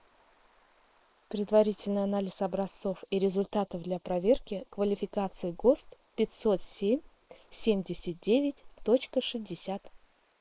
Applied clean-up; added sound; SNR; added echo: neural mask model Resemble Enhance denoiser.